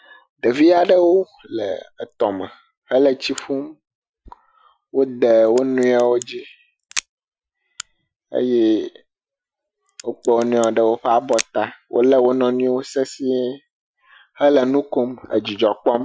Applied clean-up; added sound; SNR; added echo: classical method Wiener filter.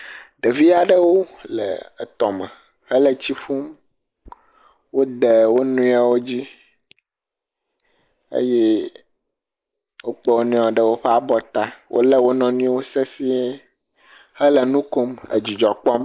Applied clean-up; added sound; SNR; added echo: neural mask model Resemble Enhance denoiser.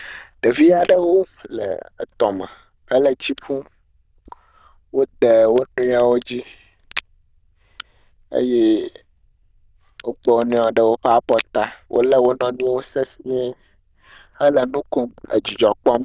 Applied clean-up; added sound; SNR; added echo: neural diffusion model UNIVERSE++.